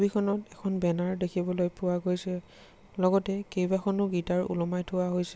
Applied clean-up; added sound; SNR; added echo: none; none; none; none.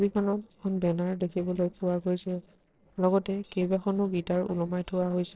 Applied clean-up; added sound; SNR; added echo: neural separator model SepFormer DNS4.